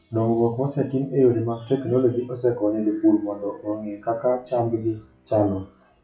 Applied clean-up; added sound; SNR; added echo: classical method WPE with log-MMSE.